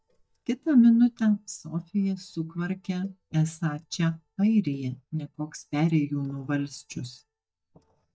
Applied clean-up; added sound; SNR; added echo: neural mask model DeepFilterNet 3.